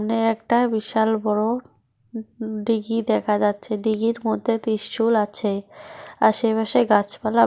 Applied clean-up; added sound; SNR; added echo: none; none; none; none.